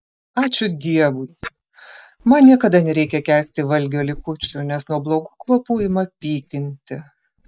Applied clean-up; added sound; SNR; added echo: neural mask model DeepFilterNet 3.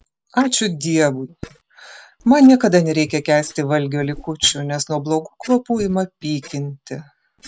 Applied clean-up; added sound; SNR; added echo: neural separator model SepFormer DNS4.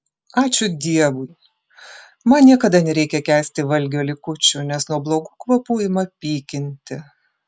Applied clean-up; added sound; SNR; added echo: none; none; none; none.